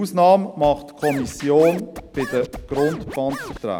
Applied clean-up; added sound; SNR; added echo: none; Scratching (performance technique); 13 dB; none.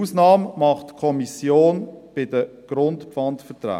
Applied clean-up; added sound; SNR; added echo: none; none; none; none.